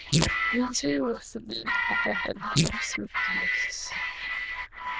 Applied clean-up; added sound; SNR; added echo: neural diffusion model UNIVERSE++.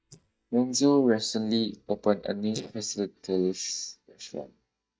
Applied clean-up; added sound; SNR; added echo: neural mask model DeepFilterNet 3.